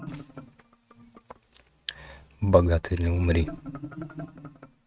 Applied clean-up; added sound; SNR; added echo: neural mask model RNNoise.